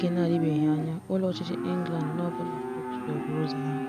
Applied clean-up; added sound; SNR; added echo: none; Livestock, farm animals, working animals; 1 dB; none.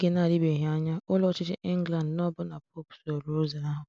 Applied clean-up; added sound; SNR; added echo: none; none; none; none.